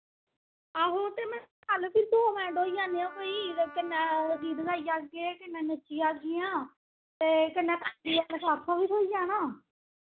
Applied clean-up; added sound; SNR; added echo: none; Wind instrument, woodwind instrument; 18 dB; none.